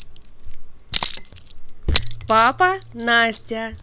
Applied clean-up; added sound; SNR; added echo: none; Chink, clink; 4 dB; none.